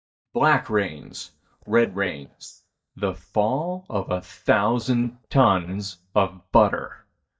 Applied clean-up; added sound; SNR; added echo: neural mask model DeepFilterNet 3.